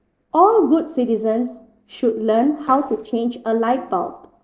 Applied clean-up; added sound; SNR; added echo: neural separator model SepFormer DNS4.